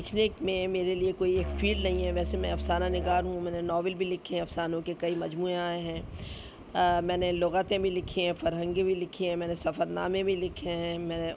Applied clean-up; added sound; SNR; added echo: none; Musical instrument; 5 dB; none.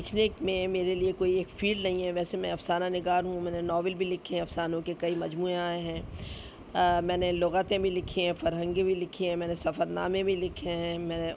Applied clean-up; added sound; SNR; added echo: none; none; none; none.